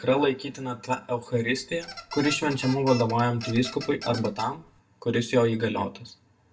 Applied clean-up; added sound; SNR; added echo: none; Squeak; 14 dB; reverberation time 0.2 s.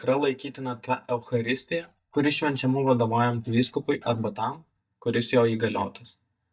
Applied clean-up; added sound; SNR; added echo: neural mask model DeepFilterNet 3.